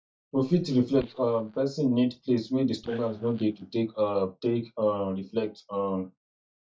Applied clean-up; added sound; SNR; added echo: neural mask model DeepFilterNet 3.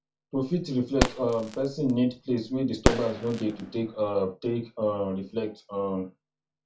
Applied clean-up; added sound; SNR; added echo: none; Fireworks; 2 dB; reverberation time 0.2 s.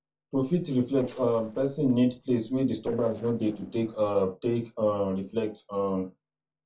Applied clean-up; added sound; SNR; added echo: neural separator model SepFormer DNS4.